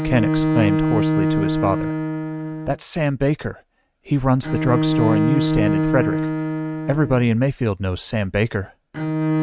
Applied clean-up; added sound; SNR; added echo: neural mask model RNNoise.